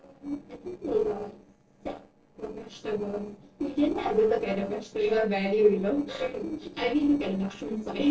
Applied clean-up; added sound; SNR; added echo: neural separator model SepFormer DNS4.